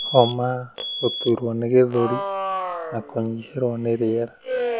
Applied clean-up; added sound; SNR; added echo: none; Alarm; 7 dB; none.